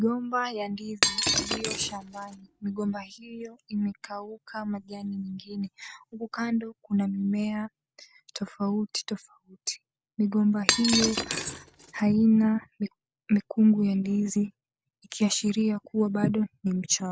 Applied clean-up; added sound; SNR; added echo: none; Shatter; 2 dB; none.